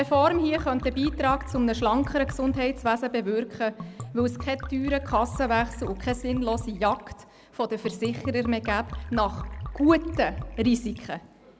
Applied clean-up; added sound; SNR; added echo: none; Liquid; 10 dB; none.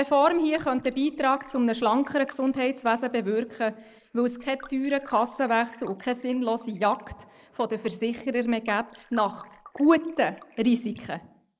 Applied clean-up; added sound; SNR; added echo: neural mask model Resemble Enhance denoiser.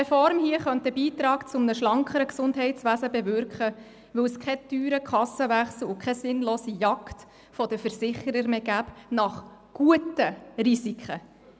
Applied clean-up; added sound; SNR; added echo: none; none; none; none.